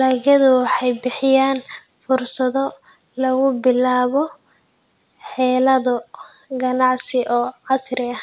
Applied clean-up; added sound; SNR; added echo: none; none; none; none.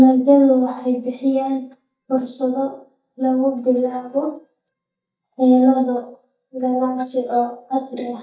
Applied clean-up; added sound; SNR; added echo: neural mask model DeepFilterNet 3.